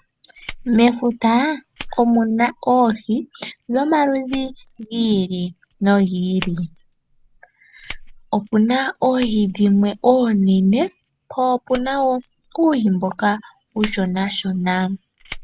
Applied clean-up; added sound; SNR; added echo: none; Fire; 20 dB; none.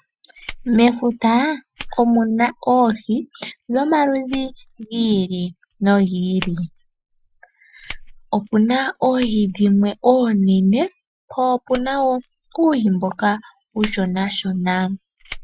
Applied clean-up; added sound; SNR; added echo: classical method Wiener filter.